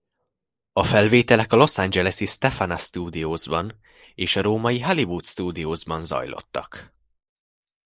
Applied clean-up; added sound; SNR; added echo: neural mask model Resemble Enhance denoiser.